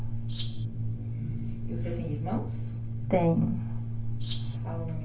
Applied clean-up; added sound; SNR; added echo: none; Rattle (instrument); 6 dB; reverberation time 0.2 s.